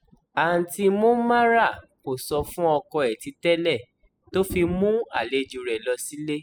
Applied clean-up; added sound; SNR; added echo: classical method spectral subtraction.